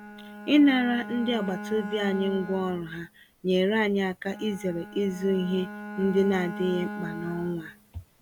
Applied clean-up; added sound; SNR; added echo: none; Bowed string instrument; 12 dB; none.